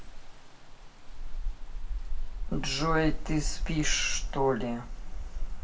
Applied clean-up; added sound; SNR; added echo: none; Rain; -2 dB; reverberation time 0.2 s.